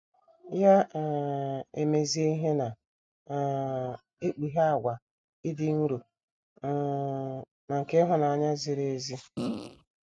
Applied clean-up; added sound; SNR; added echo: neural mask model RNNoise.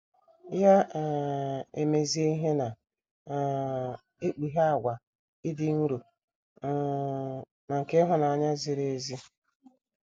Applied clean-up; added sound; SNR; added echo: none; none; none; none.